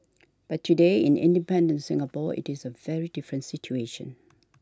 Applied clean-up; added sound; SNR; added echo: none; none; none; none.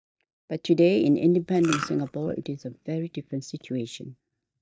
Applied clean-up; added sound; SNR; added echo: neural mask model DeepFilterNet 3.